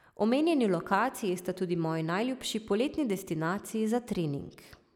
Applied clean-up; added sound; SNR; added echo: none; none; none; none.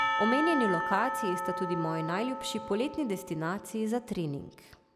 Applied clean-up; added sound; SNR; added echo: none; Percussion; 3 dB; none.